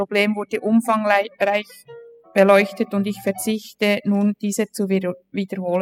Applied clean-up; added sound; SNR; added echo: classical method spectral subtraction.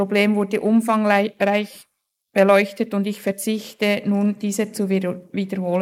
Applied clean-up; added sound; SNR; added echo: neural mask model Resemble Enhance denoiser.